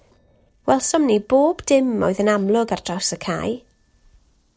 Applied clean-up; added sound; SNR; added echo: neural separator model SepFormer DNS4.